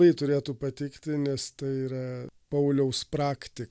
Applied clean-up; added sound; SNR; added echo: none; none; none; none.